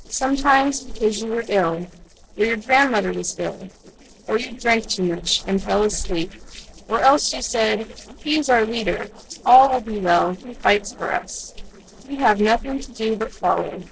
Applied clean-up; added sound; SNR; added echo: neural separator model SepFormer DNS4.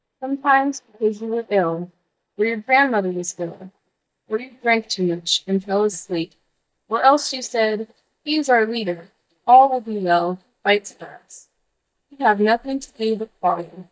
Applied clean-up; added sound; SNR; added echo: neural mask model DeepFilterNet 3.